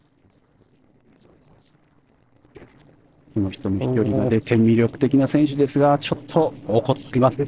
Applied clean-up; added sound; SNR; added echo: neural separator model SepFormer DNS4.